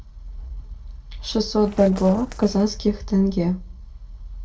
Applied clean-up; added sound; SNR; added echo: neural separator model SepFormer DNS4.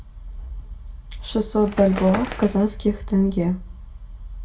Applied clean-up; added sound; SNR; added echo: none; Bird; 14 dB; reverberation time 0.2 s.